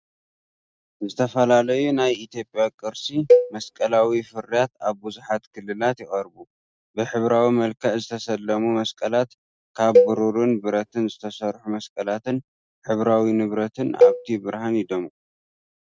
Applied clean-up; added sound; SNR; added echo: neural mask model RNNoise.